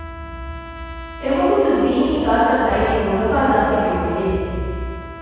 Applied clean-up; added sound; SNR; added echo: none; Trumpet; 17 dB; reverberation time 2.1 s.